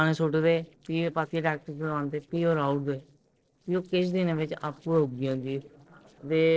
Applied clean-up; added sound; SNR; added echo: neural separator model SepFormer DNS4.